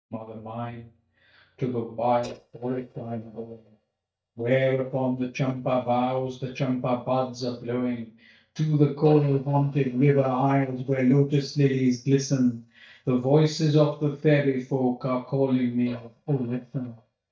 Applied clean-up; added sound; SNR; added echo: neural mask model DeepFilterNet 3.